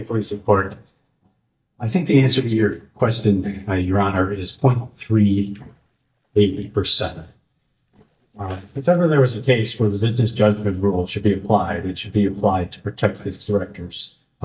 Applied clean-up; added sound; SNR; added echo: neural mask model DeepFilterNet 3.